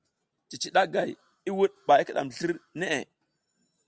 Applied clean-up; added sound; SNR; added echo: none; none; none; none.